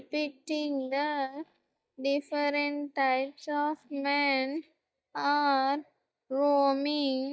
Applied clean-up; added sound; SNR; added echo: neural mask model DeepFilterNet 3.